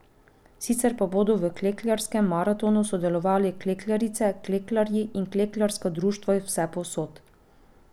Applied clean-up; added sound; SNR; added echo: none; none; none; none.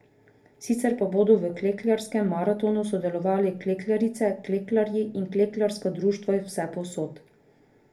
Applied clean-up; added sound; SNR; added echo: none; none; none; reverberation time 0.3 s.